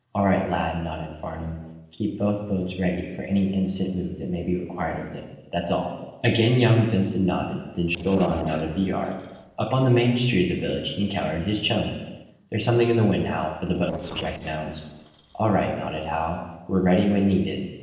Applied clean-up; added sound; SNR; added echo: neural separator model SepFormer DNS4.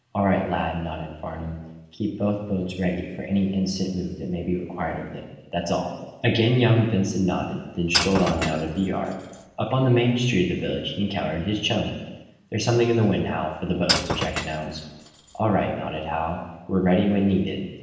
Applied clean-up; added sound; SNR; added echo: none; Shatter / Crushing; 6 dB; reverberation time 1.1 s.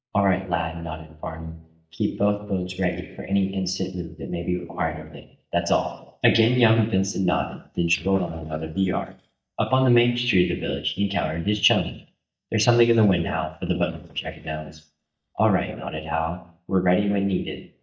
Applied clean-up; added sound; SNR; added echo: neural mask model DeepFilterNet 3.